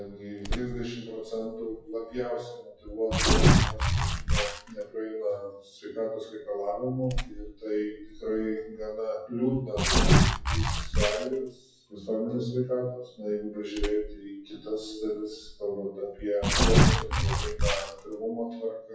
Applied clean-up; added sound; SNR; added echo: classical method WPE with log-MMSE.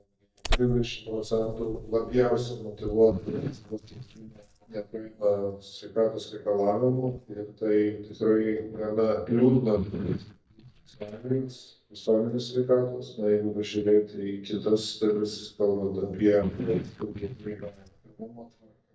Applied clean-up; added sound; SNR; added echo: neural mask model DeepFilterNet 3.